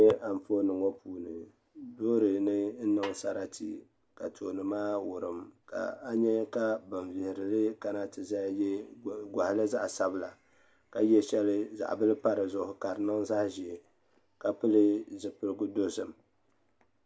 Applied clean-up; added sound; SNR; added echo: none; Snare drum; 17 dB; none.